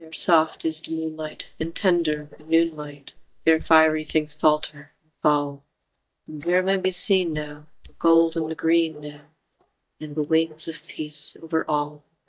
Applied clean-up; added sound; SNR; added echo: neural mask model DeepFilterNet 3.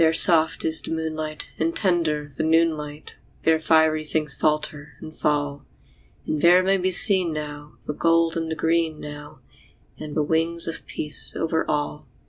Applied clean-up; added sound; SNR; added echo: none; none; none; none.